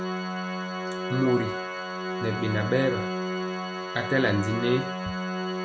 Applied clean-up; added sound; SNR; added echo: none; Organ; 2 dB; none.